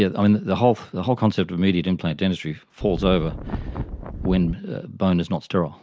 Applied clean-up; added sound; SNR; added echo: none; Wind; 7 dB; none.